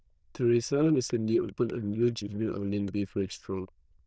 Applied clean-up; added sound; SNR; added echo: neural diffusion model UNIVERSE++.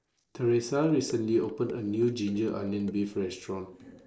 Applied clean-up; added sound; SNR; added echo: neural separator model SepFormer DNS4.